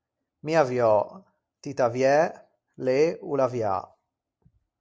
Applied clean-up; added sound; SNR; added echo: none; none; none; none.